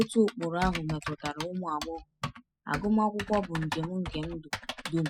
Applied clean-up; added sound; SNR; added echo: classical method spectral subtraction.